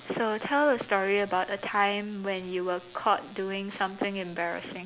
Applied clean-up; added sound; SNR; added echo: none; none; none; none.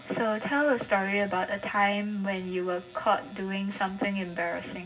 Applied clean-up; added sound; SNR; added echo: none; none; none; reverberation time 0.4 s.